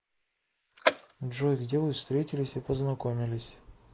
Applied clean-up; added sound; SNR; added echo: neural mask model Resemble Enhance denoiser.